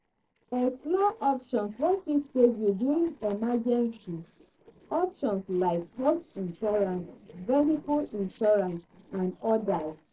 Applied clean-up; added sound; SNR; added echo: neural separator model SepFormer DNS4.